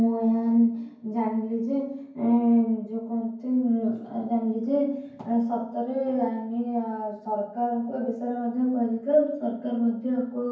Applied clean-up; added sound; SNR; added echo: none; none; none; reverberation time 0.9 s.